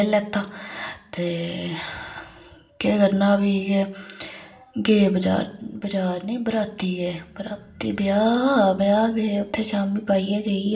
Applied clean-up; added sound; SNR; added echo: none; none; none; reverberation time 0.6 s.